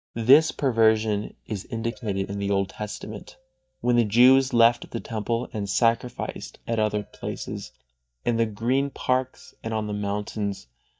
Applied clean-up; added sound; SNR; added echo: neural mask model DeepFilterNet 3.